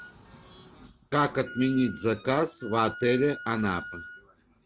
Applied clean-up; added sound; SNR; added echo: none; Wind instrument, woodwind instrument; 16 dB; none.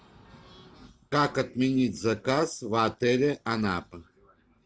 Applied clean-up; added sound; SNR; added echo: none; none; none; none.